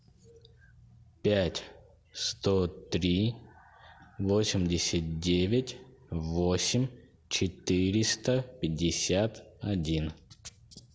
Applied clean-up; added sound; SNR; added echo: none; none; none; none.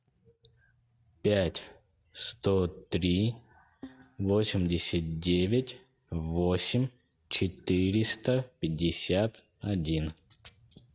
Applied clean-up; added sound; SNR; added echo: neural mask model RNNoise.